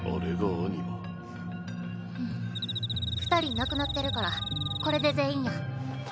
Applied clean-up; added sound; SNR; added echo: none; Cricket; 5 dB; none.